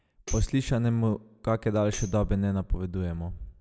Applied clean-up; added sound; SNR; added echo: none; Tambourine; 19 dB; none.